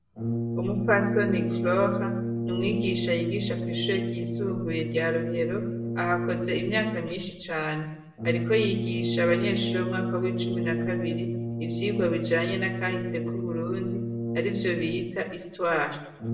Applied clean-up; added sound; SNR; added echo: none; Brass instrument; 1 dB; reverberation time 0.7 s.